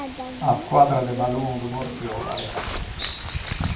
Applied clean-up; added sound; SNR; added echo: none; Bird vocalization, bird call, bird song; 7 dB; reverberation time 0.3 s.